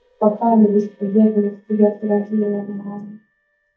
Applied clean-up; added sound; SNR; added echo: neural mask model DeepFilterNet 3.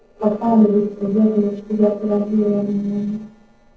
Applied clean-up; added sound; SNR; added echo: neural separator model SepFormer DNS4.